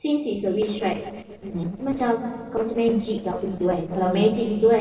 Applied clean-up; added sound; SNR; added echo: neural separator model SepFormer DNS4.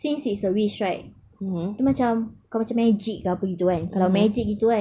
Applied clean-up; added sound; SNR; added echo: none; none; none; none.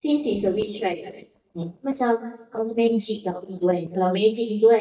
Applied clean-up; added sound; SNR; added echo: neural mask model DeepFilterNet 3.